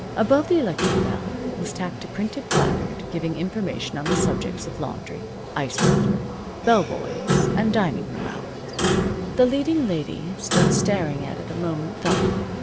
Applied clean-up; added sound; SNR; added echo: none; Clock; -1 dB; none.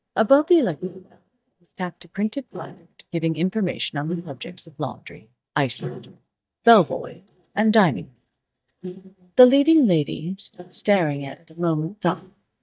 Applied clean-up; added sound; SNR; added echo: neural mask model DeepFilterNet 3.